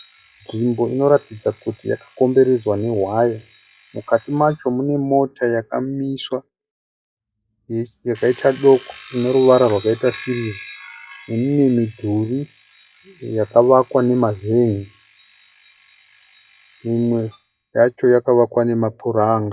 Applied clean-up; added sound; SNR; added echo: classical method log-MMSE.